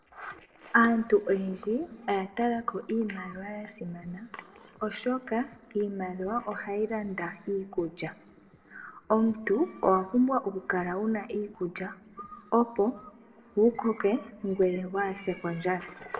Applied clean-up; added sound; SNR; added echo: neural separator model SepFormer DNS4.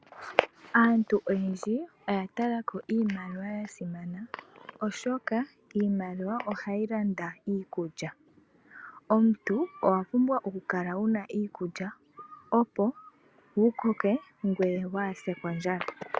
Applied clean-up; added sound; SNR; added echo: none; none; none; none.